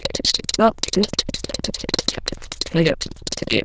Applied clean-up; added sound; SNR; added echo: neural diffusion model UNIVERSE++.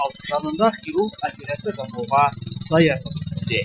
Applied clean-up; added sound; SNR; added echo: classical method Wiener filter.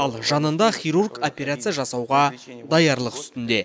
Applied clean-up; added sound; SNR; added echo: none; none; none; none.